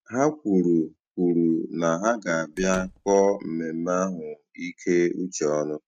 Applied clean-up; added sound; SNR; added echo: neural mask model RNNoise.